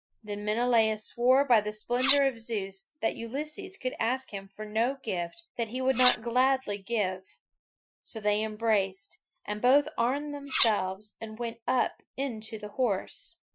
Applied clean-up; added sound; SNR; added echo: classical method Wiener filter.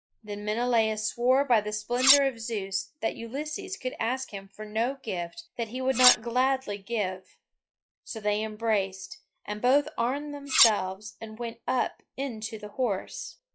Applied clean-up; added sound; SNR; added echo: classical method log-MMSE.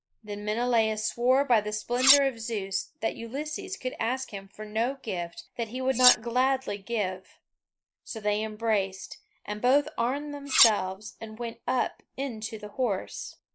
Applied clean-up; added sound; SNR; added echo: neural mask model Resemble Enhance denoiser.